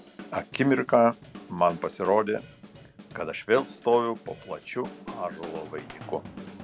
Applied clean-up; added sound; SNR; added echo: none; Drum / Drum kit; 17 dB; none.